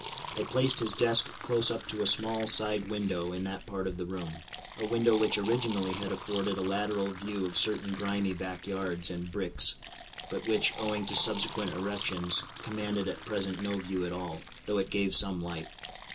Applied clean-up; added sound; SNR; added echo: none; Fill (with liquid); 11 dB; reverberation time 0.2 s.